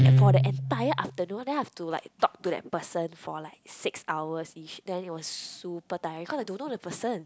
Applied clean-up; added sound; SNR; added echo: none; Guitar; -3 dB; none.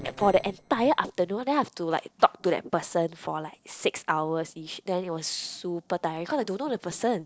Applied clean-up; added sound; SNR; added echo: neural separator model SepFormer DNS4.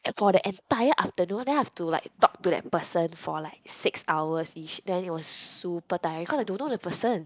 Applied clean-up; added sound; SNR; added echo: neural mask model Resemble Enhance denoiser.